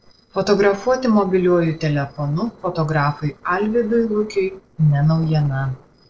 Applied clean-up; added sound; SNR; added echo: neural separator model SepFormer DNS4.